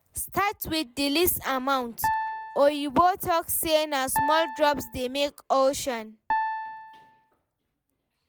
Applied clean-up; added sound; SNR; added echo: none; Piano; 5 dB; none.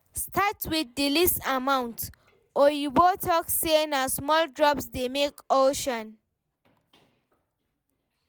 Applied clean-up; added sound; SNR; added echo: none; none; none; none.